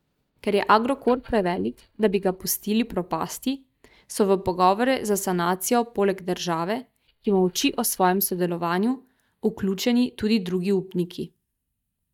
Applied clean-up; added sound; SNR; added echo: neural mask model DeepFilterNet 3.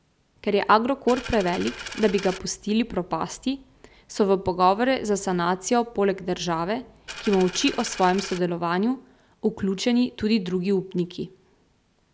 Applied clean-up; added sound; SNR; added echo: none; Coin (dropping); 11 dB; none.